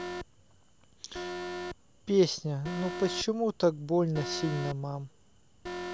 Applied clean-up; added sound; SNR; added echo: none; Alarm; 9 dB; none.